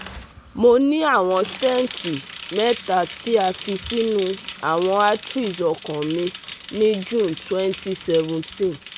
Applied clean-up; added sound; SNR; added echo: none; Bicycle; 11 dB; none.